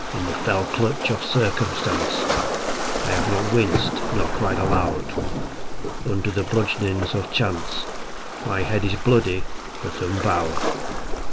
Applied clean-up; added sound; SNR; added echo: none; Waves, surf; 1 dB; none.